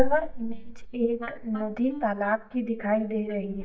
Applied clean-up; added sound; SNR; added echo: neural mask model DeepFilterNet 3.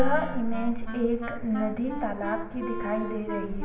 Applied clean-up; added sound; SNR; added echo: none; Wind instrument, woodwind instrument; 10 dB; reverberation time 1.0 s.